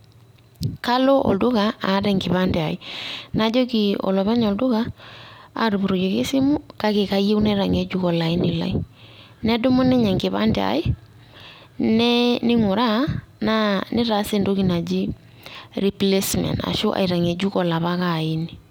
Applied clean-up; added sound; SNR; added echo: none; none; none; none.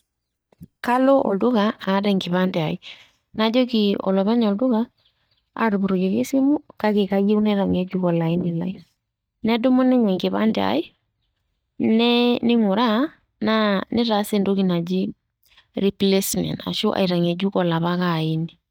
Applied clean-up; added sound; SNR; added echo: neural mask model DeepFilterNet 3.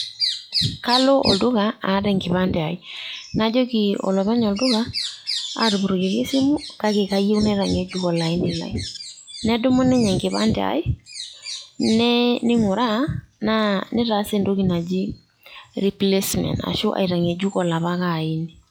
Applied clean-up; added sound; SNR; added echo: classical method log-MMSE.